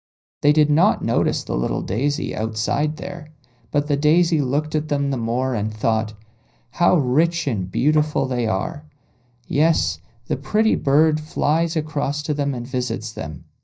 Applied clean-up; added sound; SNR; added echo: neural mask model DeepFilterNet 3.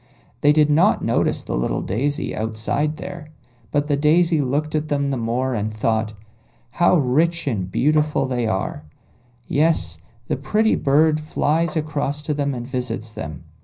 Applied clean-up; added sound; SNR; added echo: none; Tap; 19 dB; reverberation time 0.4 s.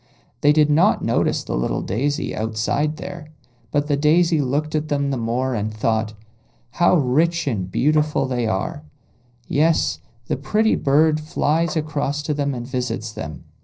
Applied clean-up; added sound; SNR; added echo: neural separator model SepFormer DNS4.